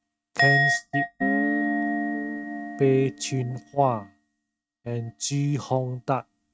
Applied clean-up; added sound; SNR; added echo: neural mask model RNNoise.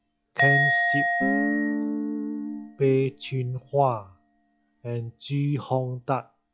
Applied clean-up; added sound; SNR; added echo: classical method log-MMSE.